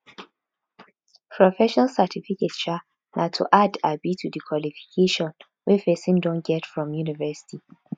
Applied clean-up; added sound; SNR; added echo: none; none; none; none.